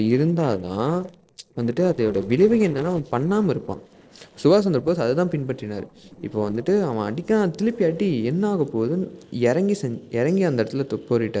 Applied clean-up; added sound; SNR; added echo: neural separator model SepFormer DNS4.